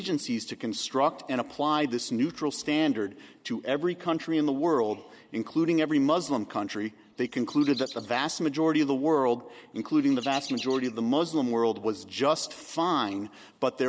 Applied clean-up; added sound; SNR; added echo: neural mask model Resemble Enhance denoiser.